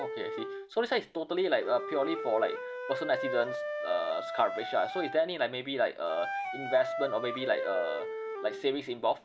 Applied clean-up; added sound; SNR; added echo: none; Wind instrument, woodwind instrument; 6 dB; none.